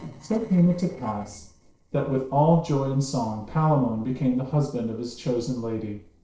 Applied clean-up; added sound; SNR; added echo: neural separator model SepFormer DNS4.